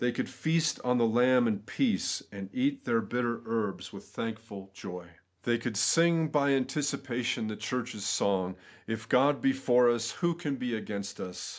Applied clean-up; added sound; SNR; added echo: none; none; none; none.